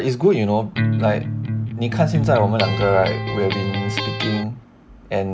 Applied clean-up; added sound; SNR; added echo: none; Electric guitar; 1 dB; none.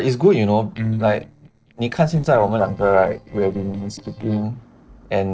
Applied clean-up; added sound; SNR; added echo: neural separator model SepFormer DNS4.